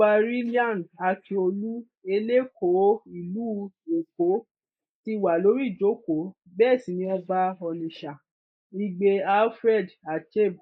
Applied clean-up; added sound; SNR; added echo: neural mask model Resemble Enhance denoiser.